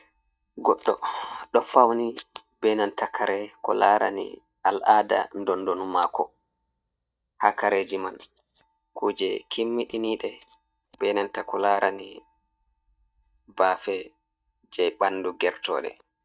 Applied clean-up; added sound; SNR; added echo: neural mask model DeepFilterNet 3.